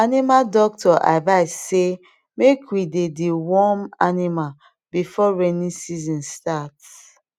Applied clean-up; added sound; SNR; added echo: none; none; none; none.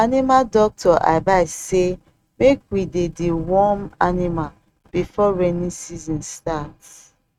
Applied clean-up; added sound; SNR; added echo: neural mask model RNNoise.